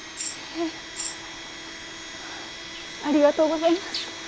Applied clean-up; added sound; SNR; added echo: none; Domestic sounds, home sounds + Tambourine; 10 dB; none.